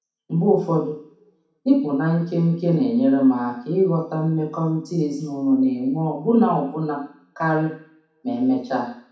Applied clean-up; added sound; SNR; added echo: none; none; none; reverberation time 0.6 s.